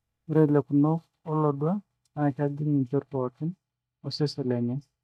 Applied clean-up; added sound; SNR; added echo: neural mask model DeepFilterNet 3.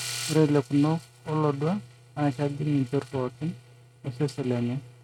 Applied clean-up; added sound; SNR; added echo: neural mask model RNNoise.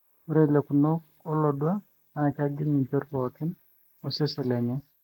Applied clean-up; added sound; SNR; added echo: neural mask model Resemble Enhance denoiser.